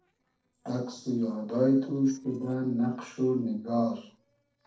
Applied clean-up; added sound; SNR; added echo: neural separator model SepFormer DNS4.